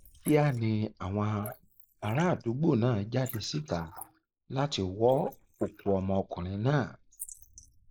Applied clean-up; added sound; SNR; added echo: neural mask model Resemble Enhance denoiser.